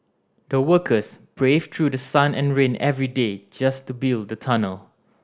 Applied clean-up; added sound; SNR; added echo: none; none; none; none.